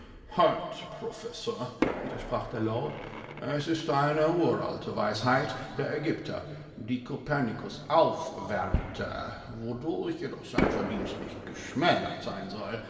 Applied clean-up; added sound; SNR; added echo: none; Fireworks; 8 dB; reverberation time 2.2 s.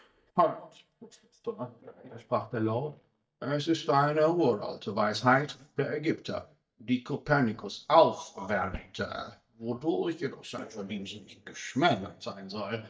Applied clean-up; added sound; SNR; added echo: neural mask model DeepFilterNet 3.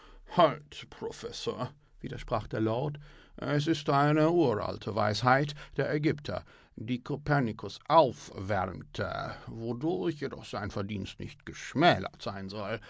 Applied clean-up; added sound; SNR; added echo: none; none; none; none.